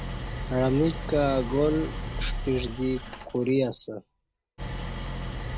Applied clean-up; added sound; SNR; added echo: none; Idling; 6 dB; none.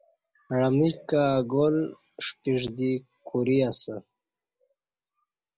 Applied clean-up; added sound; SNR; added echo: none; none; none; none.